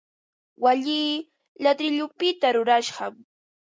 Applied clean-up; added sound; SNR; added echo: none; none; none; none.